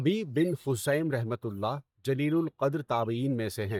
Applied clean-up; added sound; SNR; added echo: neural mask model DeepFilterNet 3.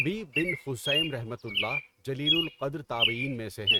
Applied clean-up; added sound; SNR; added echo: neural mask model RNNoise.